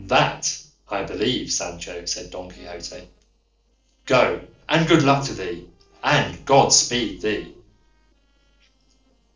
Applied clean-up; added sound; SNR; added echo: neural separator model SepFormer DNS4.